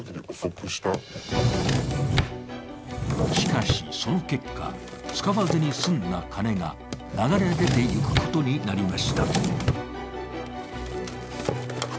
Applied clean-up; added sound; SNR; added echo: none; Drawer open or close; 2 dB; none.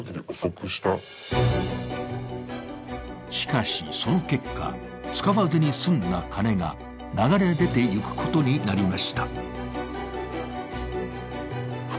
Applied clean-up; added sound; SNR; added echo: none; none; none; none.